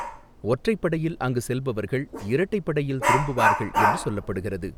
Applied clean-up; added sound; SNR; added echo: none; Dog; 1 dB; none.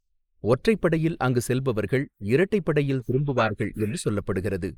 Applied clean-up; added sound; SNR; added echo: neural mask model Resemble Enhance denoiser.